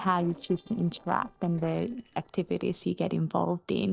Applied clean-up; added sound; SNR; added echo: neural separator model SepFormer DNS4.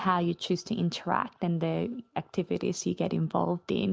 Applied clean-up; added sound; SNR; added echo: none; none; none; none.